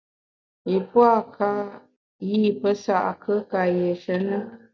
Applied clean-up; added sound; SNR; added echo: none; none; none; none.